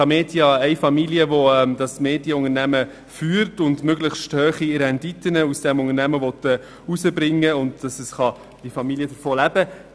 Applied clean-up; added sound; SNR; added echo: none; none; none; none.